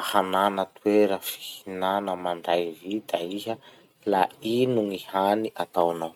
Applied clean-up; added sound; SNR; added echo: none; none; none; none.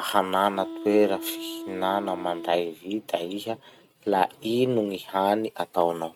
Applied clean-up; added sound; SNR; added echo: none; Wind instrument, woodwind instrument; 12 dB; none.